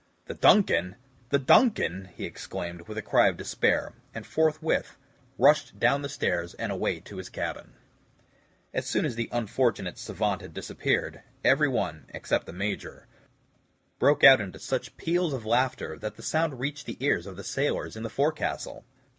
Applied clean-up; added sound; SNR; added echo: none; none; none; none.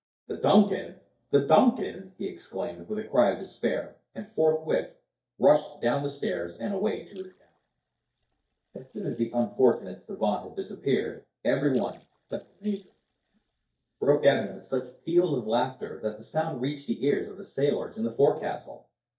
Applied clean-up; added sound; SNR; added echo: neural mask model DeepFilterNet 3.